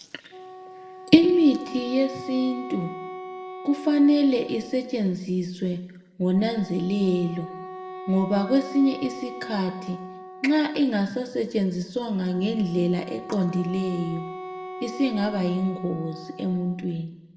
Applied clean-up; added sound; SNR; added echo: none; Wind instrument, woodwind instrument; 14 dB; reverberation time 0.9 s.